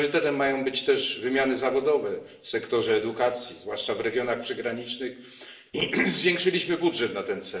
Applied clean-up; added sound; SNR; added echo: none; none; none; reverberation time 0.8 s.